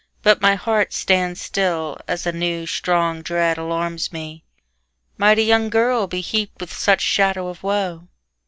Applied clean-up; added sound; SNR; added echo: none; none; none; none.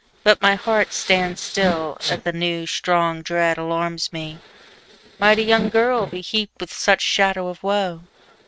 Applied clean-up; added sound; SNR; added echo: neural mask model RNNoise.